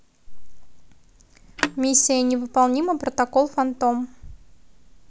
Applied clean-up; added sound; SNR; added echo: none; Telephone; 9 dB; none.